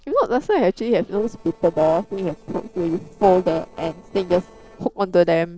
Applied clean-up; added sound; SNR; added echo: neural separator model SepFormer DNS4.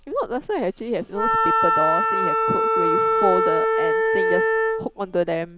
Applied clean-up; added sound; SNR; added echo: none; Wind instrument, woodwind instrument; -5 dB; none.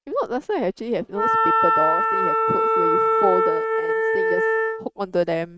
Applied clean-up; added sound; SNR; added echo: neural mask model RNNoise.